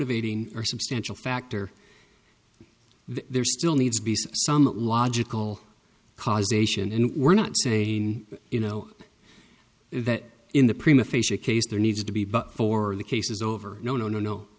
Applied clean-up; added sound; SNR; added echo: none; none; none; none.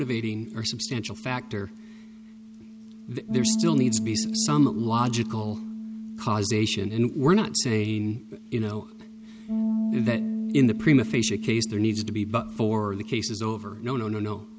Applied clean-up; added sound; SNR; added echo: none; Bass guitar; 6 dB; none.